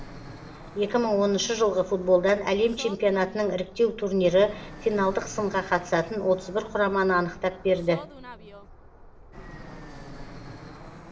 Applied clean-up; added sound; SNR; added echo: none; Fixed-wing aircraft, airplane; 17 dB; reverberation time 1.4 s.